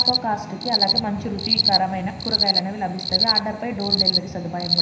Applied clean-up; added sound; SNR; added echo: none; Cricket; -3 dB; reverberation time 0.9 s.